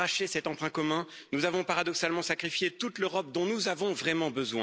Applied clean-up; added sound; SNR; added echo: none; none; none; none.